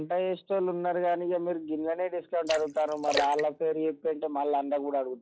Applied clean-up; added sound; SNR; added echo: classical method log-MMSE.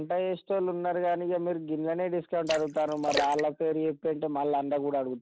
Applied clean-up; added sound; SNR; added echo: none; Splash, splatter; 9 dB; none.